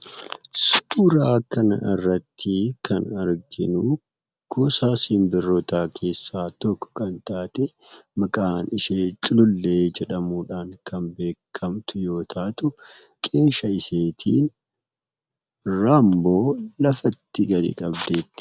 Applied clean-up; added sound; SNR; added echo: none; none; none; none.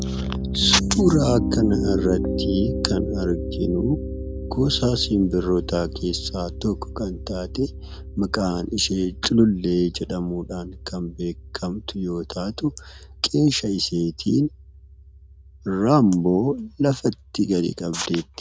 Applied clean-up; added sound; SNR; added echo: none; Piano; 7 dB; none.